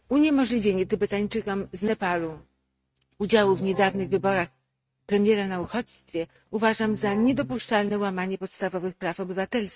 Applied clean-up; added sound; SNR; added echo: neural mask model RNNoise.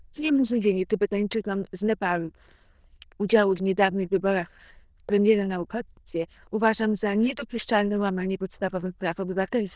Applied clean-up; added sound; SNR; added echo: neural diffusion model UNIVERSE++.